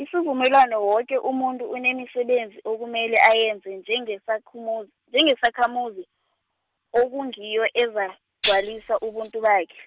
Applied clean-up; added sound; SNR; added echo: none; Tambourine; 8 dB; none.